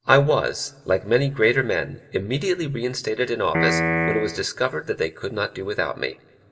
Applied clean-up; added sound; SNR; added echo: none; Piano; 0 dB; reverberation time 1.2 s.